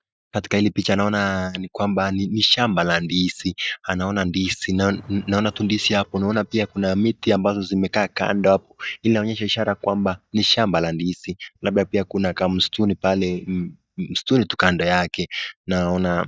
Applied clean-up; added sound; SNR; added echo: neural mask model DeepFilterNet 3.